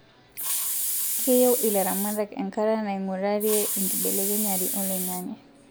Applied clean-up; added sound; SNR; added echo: none; Hiss; 1 dB; none.